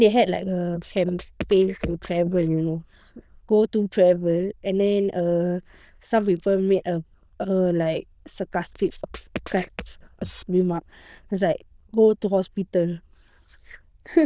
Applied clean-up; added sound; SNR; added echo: neural diffusion model UNIVERSE++.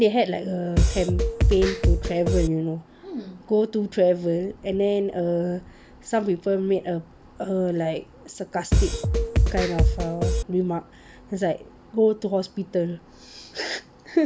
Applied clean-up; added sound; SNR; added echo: none; Drum kit; -4 dB; none.